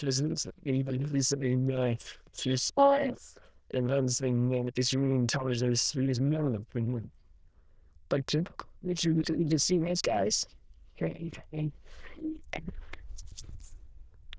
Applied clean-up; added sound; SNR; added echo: neural diffusion model UNIVERSE++.